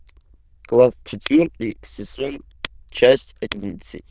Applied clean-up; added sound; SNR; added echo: neural diffusion model UNIVERSE++.